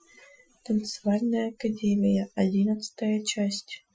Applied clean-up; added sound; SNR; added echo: classical method Wiener filter.